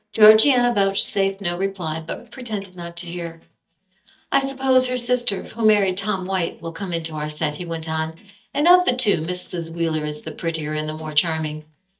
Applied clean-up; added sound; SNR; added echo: neural mask model DeepFilterNet 3.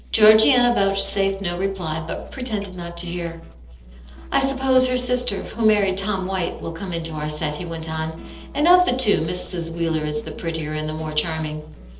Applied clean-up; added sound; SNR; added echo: neural separator model SepFormer DNS4.